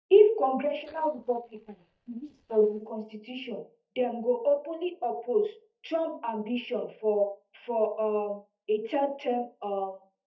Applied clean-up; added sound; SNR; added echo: neural mask model DeepFilterNet 3.